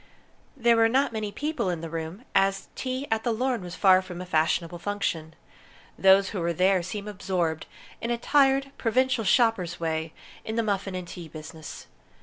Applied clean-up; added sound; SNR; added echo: none; none; none; none.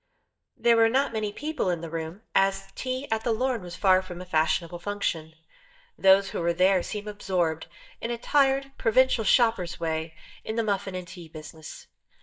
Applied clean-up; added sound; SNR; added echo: neural mask model DeepFilterNet 3.